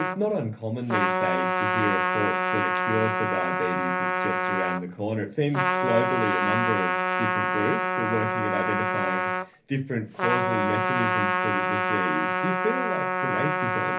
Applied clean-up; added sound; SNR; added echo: none; Trumpet; -4 dB; reverberation time 0.3 s.